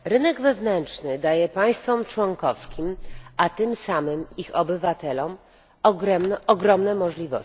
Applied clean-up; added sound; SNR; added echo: none; none; none; none.